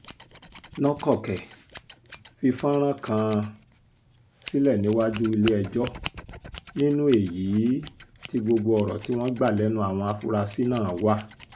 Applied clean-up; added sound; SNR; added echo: none; Scissors; 15 dB; none.